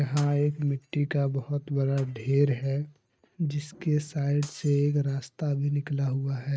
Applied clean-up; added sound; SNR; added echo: neural mask model RNNoise.